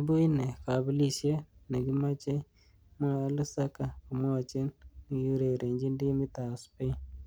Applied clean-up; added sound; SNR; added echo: none; none; none; none.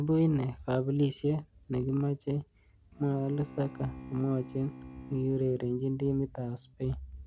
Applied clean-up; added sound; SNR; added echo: none; Bowed string instrument; 16 dB; none.